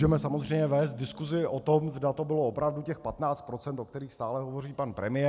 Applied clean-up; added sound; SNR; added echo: none; Drum; 18 dB; none.